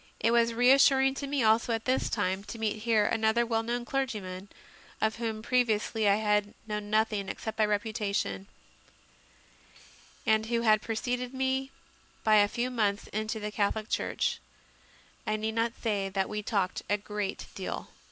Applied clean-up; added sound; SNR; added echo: none; none; none; none.